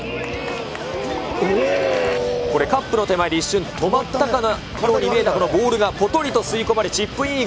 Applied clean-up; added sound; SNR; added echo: none; none; none; none.